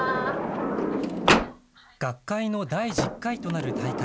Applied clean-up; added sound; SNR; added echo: none; Sliding door; -3 dB; none.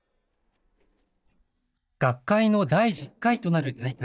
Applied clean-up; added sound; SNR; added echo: neural mask model DeepFilterNet 3.